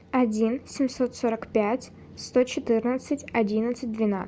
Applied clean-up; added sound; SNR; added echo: none; none; none; none.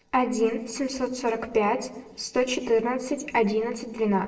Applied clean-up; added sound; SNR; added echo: neural separator model SepFormer DNS4.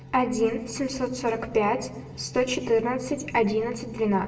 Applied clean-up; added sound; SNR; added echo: none; Organ; 19 dB; reverberation time 0.7 s.